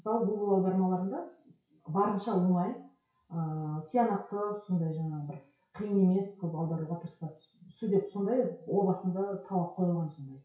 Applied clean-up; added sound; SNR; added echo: classical method WPE with log-MMSE.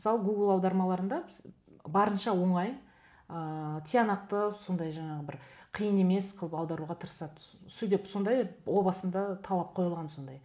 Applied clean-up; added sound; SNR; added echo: none; none; none; none.